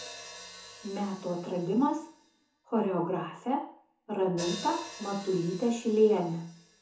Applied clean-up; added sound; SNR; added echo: none; Hi-hat; 17 dB; reverberation time 0.6 s.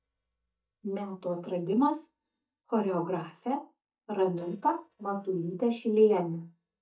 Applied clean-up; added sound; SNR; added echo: neural mask model DeepFilterNet 3.